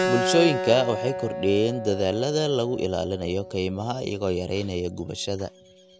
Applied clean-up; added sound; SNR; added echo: none; Keyboard (musical); 7 dB; none.